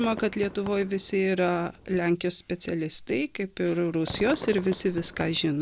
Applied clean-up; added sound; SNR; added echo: none; Fireworks; 16 dB; none.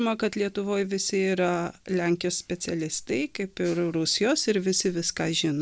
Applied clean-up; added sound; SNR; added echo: none; none; none; none.